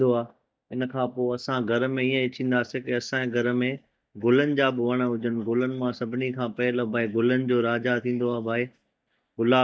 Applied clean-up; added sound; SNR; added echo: neural mask model DeepFilterNet 3.